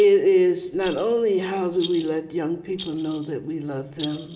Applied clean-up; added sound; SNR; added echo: none; Rattle; 18 dB; reverberation time 2.6 s.